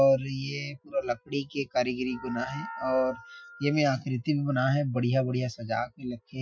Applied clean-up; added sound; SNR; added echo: classical method Wiener filter.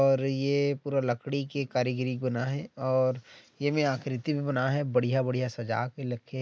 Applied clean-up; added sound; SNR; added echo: none; none; none; none.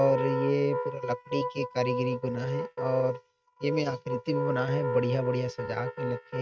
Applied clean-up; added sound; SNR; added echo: neural mask model RNNoise.